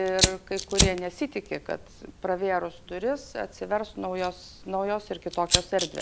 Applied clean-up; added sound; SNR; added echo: none; Fire; 2 dB; none.